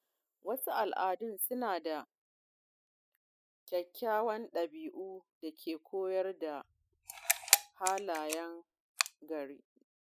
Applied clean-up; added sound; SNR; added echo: classical method spectral subtraction.